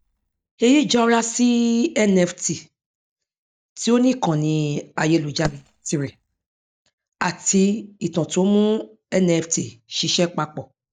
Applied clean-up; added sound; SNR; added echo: neural mask model DeepFilterNet 3.